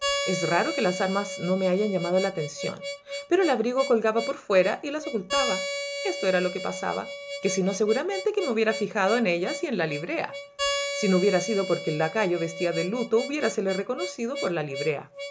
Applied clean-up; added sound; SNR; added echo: none; Harmonica; 7 dB; none.